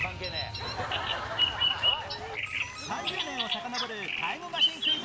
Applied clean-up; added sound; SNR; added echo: none; Bird vocalization, bird call, bird song; -4 dB; none.